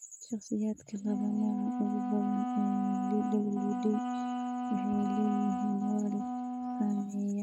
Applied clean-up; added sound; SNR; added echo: neural mask model RNNoise.